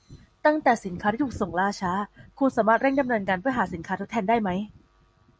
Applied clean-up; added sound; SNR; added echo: none; none; none; none.